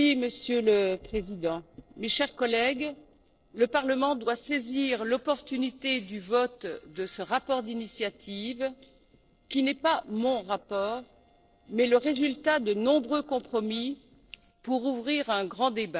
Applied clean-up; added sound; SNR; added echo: neural separator model SepFormer DNS4.